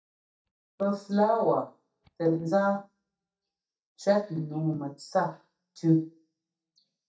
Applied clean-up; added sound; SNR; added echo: neural mask model DeepFilterNet 3.